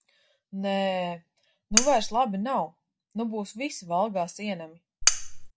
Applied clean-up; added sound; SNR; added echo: none; Cutlery, silverware; -5 dB; none.